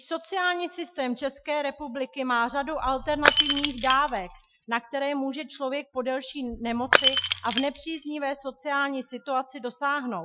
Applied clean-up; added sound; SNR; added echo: classical method Wiener filter.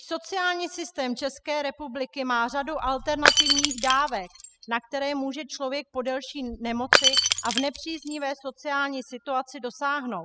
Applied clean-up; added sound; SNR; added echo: classical method spectral subtraction.